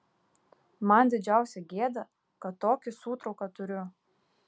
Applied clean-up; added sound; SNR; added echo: none; none; none; none.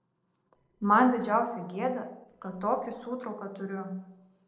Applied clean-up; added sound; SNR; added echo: neural separator model SepFormer DNS4.